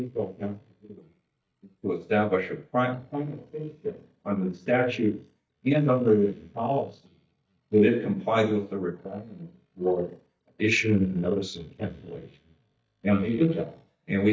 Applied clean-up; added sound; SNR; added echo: neural mask model DeepFilterNet 3.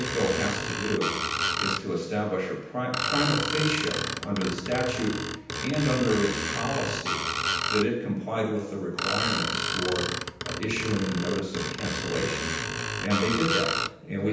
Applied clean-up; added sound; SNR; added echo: none; Screech; 2 dB; reverberation time 0.9 s.